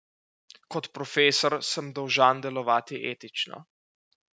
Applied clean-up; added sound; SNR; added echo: none; none; none; none.